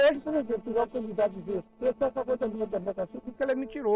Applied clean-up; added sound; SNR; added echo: neural separator model SepFormer DNS4.